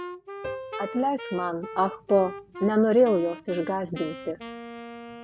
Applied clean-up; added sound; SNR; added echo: none; Wind instrument, woodwind instrument + Piano; 12 dB; none.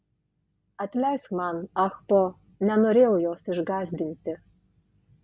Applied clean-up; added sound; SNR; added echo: none; none; none; none.